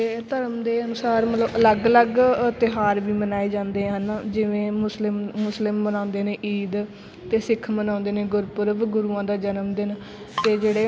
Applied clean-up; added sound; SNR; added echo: none; none; none; none.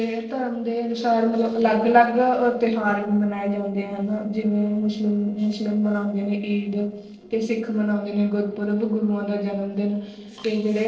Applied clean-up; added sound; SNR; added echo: neural separator model SepFormer DNS4.